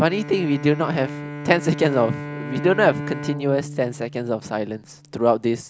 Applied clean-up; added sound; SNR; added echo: none; Bowed string instrument; 11 dB; none.